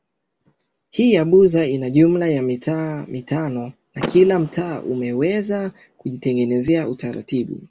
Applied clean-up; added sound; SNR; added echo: none; Door / Car; 20 dB; none.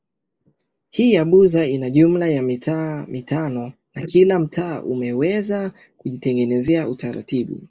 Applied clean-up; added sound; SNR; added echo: neural mask model Resemble Enhance denoiser.